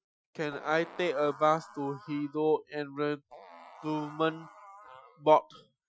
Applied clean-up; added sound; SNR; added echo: classical method Wiener filter.